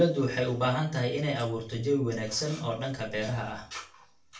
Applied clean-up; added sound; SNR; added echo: none; none; none; reverberation time 0.3 s.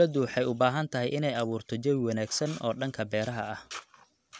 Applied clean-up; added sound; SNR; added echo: none; none; none; none.